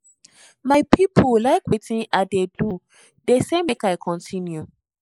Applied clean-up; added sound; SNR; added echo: neural mask model Resemble Enhance denoiser.